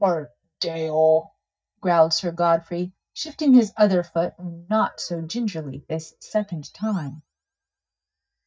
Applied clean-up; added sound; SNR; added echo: neural mask model DeepFilterNet 3.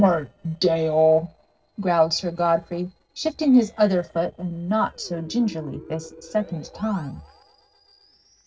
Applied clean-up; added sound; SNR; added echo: neural separator model SepFormer DNS4.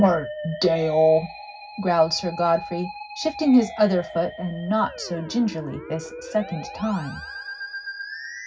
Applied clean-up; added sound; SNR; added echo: none; Musical instrument; 13 dB; reverberation time 0.4 s.